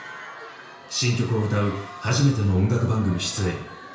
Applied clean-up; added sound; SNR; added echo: none; none; none; reverberation time 0.5 s.